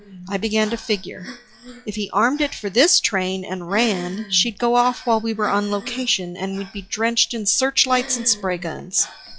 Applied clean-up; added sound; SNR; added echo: classical method log-MMSE.